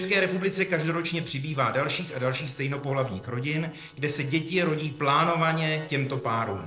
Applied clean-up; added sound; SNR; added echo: neural separator model SepFormer DNS4.